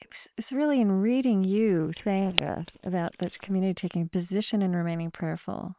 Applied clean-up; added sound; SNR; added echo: neural separator model SepFormer WHAM!.